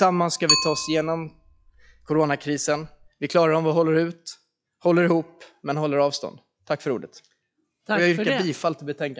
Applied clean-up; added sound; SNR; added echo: classical method log-MMSE.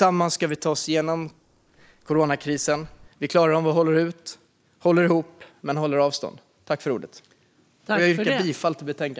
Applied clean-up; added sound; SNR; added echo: neural mask model Resemble Enhance denoiser.